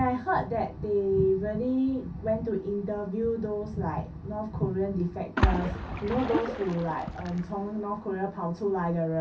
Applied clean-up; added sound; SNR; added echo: none; Splash, splatter; 3 dB; reverberation time 0.3 s.